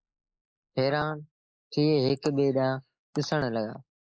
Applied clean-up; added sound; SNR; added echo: neural mask model Resemble Enhance denoiser.